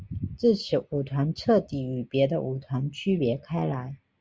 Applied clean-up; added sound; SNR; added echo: none; none; none; none.